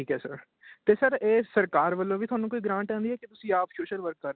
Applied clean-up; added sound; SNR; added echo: none; none; none; none.